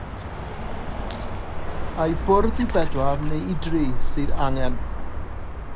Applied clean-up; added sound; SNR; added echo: none; Bird; -4 dB; none.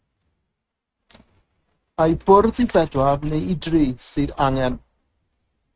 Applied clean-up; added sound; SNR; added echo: neural mask model RNNoise.